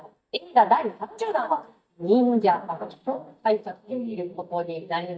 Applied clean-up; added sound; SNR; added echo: neural mask model DeepFilterNet 3.